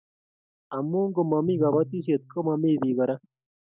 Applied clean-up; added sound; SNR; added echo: none; Piano; 16 dB; none.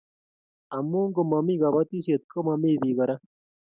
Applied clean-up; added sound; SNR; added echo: none; none; none; none.